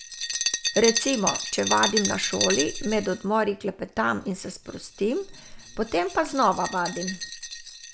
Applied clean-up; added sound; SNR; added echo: none; Glass; 5 dB; none.